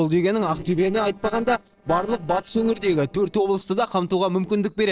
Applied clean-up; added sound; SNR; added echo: neural separator model SepFormer DNS4.